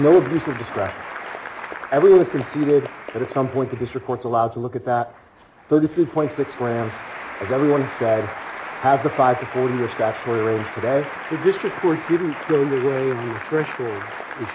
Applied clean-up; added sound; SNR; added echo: none; Applause; 12 dB; none.